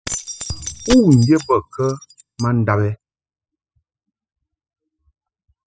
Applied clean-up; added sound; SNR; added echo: classical method spectral subtraction.